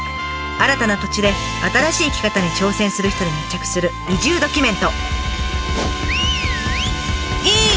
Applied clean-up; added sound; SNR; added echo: none; Brass instrument; 11 dB; none.